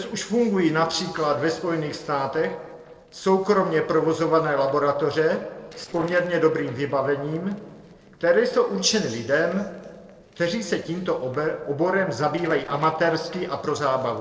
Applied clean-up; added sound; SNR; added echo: neural separator model SepFormer DNS4.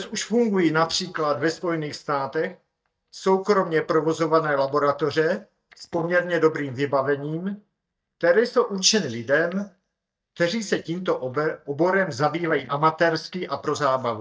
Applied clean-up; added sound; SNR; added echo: neural mask model DeepFilterNet 3.